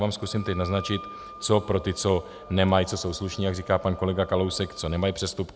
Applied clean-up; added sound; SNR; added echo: none; Wind instrument, woodwind instrument; 18 dB; none.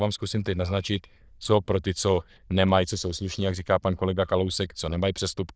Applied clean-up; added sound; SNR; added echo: neural diffusion model UNIVERSE++.